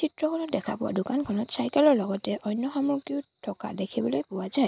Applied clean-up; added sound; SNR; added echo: none; none; none; none.